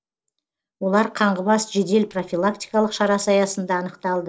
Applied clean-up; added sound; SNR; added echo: neural separator model SepFormer DNS4.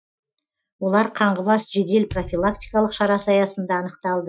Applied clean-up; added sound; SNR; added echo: classical method Wiener filter.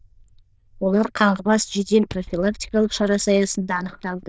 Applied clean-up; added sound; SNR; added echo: neural diffusion model UNIVERSE++.